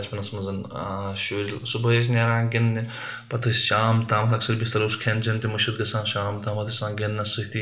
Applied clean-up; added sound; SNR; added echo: none; none; none; reverberation time 0.9 s.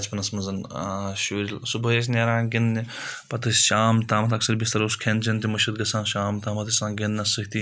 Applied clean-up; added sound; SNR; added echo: none; none; none; none.